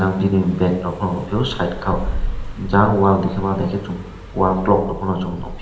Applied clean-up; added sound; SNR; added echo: none; Car passing by; 9 dB; reverberation time 0.8 s.